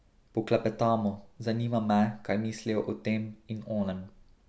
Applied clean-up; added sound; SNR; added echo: none; none; none; none.